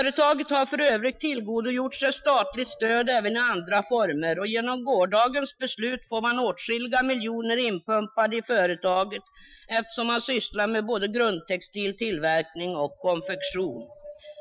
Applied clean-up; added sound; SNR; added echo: classical method Wiener filter.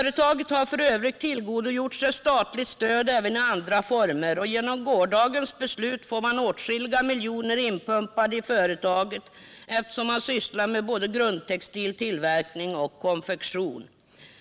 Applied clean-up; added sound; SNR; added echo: none; none; none; none.